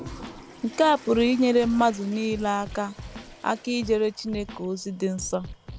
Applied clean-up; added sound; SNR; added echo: none; Scratching (performance technique) + Toilet flush; 16 dB; none.